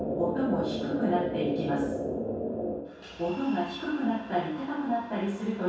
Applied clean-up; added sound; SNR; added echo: none; none; none; reverberation time 0.7 s.